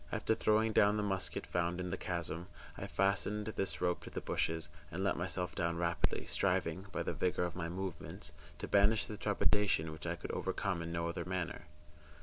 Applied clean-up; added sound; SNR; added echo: none; none; none; none.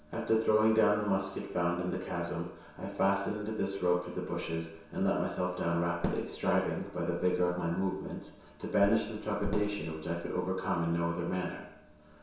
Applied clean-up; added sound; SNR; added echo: none; none; none; reverberation time 0.7 s.